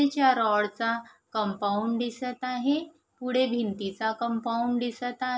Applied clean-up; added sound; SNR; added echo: none; none; none; none.